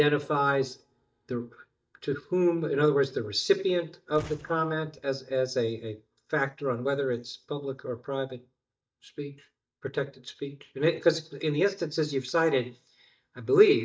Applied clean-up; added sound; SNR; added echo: neural mask model DeepFilterNet 3.